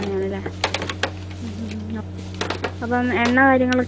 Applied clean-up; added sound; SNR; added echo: none; Wood + Microwave oven; 6 dB; none.